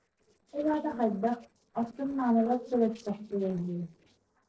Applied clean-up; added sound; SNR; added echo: neural separator model SepFormer DNS4.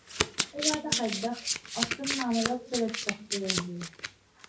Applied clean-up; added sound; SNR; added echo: none; Domestic sounds, home sounds; -1 dB; reverberation time 0.3 s.